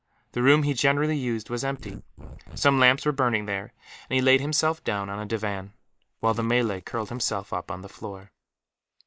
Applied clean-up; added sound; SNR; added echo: neural mask model Resemble Enhance denoiser.